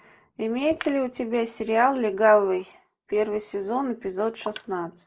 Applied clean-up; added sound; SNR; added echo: neural mask model Resemble Enhance denoiser.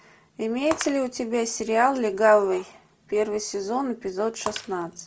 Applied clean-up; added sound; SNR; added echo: none; Shatter; 17 dB; none.